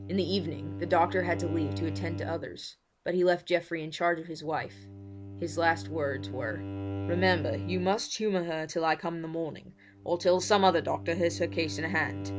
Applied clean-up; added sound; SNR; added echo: none; Bowed string instrument; 9 dB; none.